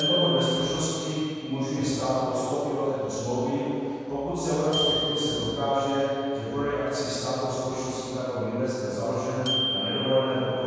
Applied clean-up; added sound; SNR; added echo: none; Glockenspiel; 8 dB; reverberation time 2.2 s.